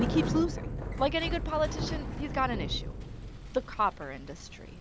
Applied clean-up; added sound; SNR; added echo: none; Bicycle; 3 dB; none.